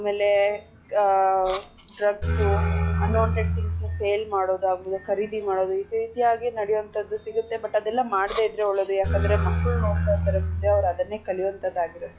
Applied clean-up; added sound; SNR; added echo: classical method log-MMSE.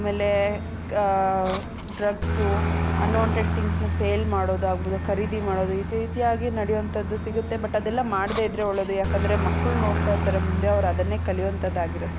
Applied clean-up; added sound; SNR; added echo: none; Aircraft; 0 dB; none.